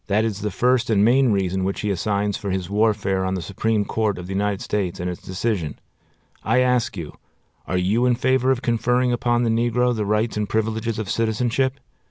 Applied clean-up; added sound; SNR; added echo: none; none; none; none.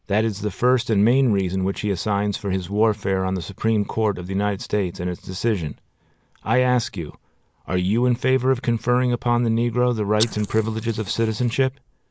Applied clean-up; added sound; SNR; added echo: neural mask model Resemble Enhance denoiser.